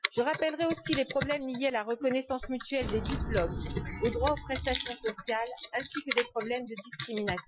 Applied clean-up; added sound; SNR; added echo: classical method Wiener filter.